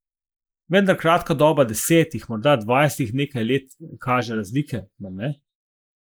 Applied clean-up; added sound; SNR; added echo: neural mask model Resemble Enhance denoiser.